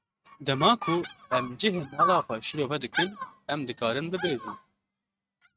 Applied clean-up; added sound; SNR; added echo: neural mask model RNNoise.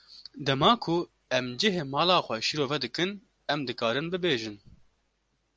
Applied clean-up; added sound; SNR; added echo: none; none; none; none.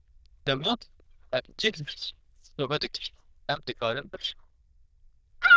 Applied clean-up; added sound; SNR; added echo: neural diffusion model UNIVERSE++.